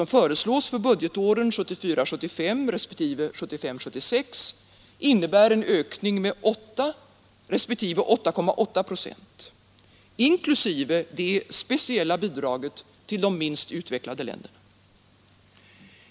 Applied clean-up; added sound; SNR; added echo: none; none; none; none.